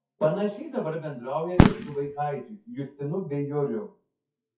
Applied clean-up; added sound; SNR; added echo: classical method WPE with log-MMSE.